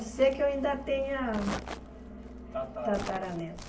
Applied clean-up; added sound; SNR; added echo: none; Crumpling, crinkling; 12 dB; reverberation time 0.3 s.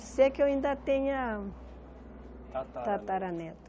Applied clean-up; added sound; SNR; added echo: none; none; none; none.